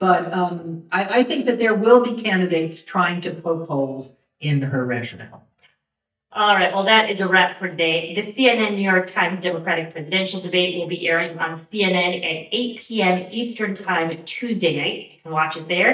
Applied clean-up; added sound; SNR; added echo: neural mask model DeepFilterNet 3.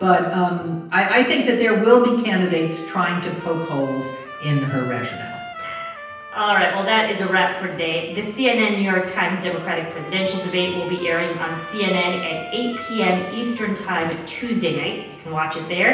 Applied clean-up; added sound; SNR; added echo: none; Trumpet; 16 dB; reverberation time 0.9 s.